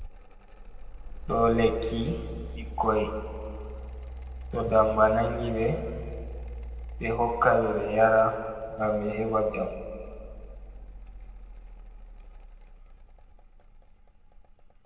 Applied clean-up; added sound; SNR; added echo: none; Mechanical fan; 11 dB; reverberation time 2.2 s.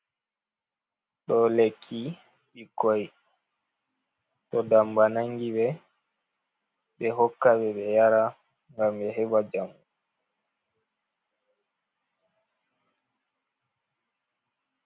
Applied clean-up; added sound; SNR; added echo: none; none; none; none.